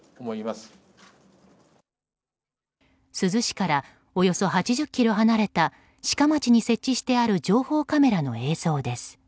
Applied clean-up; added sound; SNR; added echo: none; none; none; none.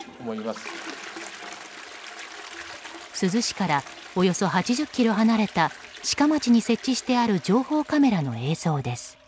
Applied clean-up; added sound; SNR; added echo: none; Toilet flush; 17 dB; none.